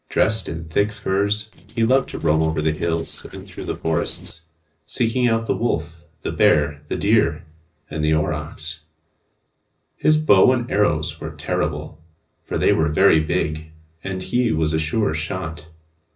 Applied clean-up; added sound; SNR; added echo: neural separator model SepFormer DNS4.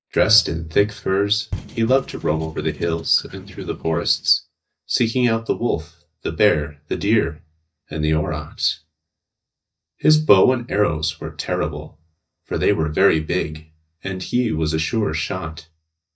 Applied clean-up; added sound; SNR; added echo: neural mask model DeepFilterNet 3.